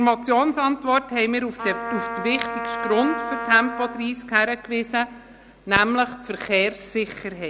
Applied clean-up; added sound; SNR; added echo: none; Trumpet; 11 dB; none.